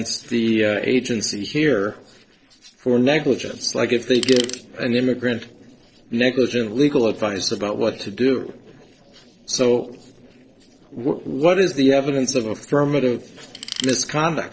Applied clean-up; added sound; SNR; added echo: neural separator model SepFormer DNS4.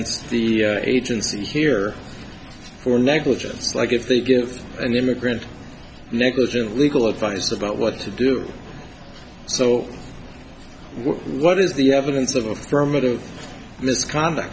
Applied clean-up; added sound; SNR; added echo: none; none; none; none.